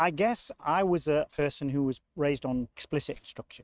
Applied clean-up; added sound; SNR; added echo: neural mask model RNNoise.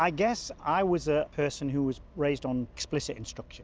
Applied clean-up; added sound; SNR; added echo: none; none; none; none.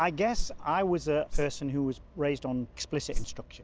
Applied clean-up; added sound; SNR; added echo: none; Whoosh, swoosh, swish; 0 dB; none.